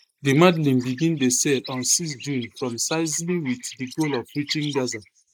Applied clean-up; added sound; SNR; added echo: neural mask model Resemble Enhance denoiser.